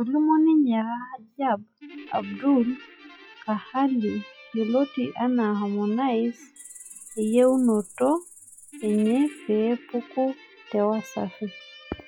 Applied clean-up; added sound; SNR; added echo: classical method log-MMSE.